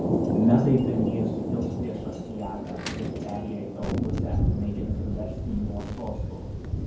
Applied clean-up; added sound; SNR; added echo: none; Thunder; -1 dB; reverberation time 0.9 s.